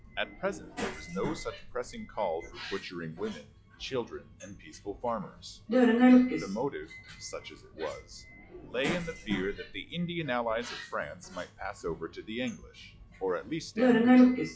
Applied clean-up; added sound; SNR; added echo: classical method log-MMSE.